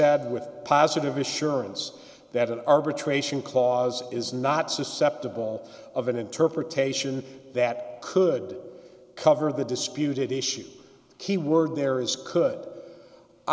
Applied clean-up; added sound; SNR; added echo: none; none; none; none.